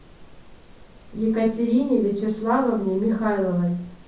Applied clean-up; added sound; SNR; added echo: none; Insect; 19 dB; reverberation time 0.6 s.